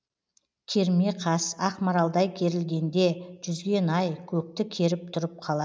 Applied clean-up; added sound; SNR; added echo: none; none; none; none.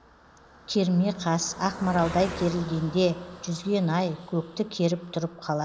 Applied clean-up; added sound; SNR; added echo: none; Car passing by; 15 dB; none.